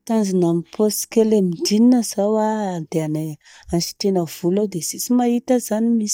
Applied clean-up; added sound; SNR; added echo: neural mask model DeepFilterNet 3.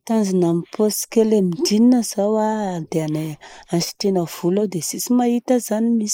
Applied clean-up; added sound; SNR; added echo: neural mask model Resemble Enhance denoiser.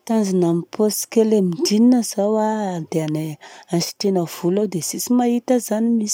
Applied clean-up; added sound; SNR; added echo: none; none; none; none.